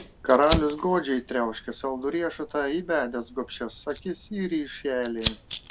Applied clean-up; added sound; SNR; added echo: none; Fire; 7 dB; none.